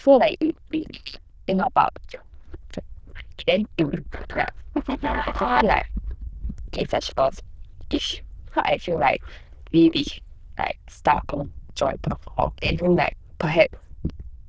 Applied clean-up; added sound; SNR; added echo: neural diffusion model UNIVERSE++.